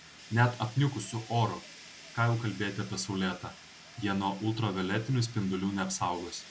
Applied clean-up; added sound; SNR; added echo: none; Fire; 19 dB; none.